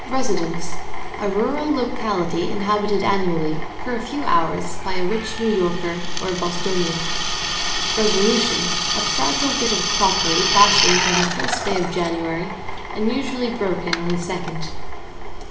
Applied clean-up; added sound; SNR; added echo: none; Drill; 5 dB; reverberation time 0.9 s.